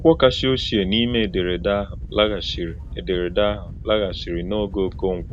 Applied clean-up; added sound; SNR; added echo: none; Wind / Boat, Water vehicle; 11 dB; none.